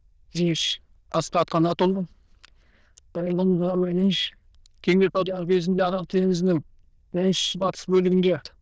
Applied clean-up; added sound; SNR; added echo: neural diffusion model UNIVERSE++.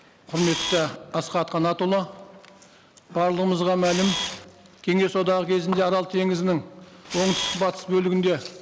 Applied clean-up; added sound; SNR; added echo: none; Camera; 5 dB; none.